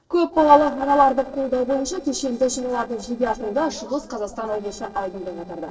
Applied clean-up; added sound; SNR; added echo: neural separator model SepFormer DNS4.